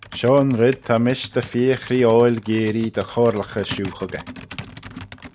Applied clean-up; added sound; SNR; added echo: none; Computer keyboard; 17 dB; none.